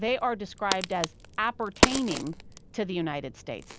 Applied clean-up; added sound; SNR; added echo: none; Crack; 1 dB; none.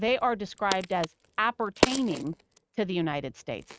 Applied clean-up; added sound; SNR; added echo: neural mask model RNNoise.